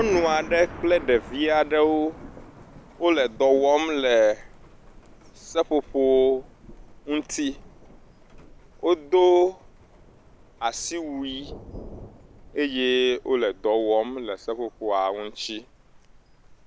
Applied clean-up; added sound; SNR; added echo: none; Thunder; 18 dB; none.